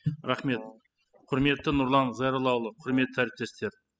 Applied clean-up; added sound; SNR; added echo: classical method spectral subtraction.